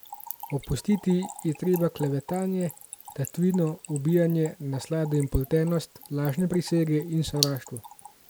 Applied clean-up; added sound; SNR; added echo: none; Trickle, dribble / Splash, splatter; 14 dB; none.